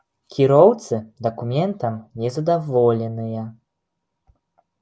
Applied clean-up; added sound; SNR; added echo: none; none; none; none.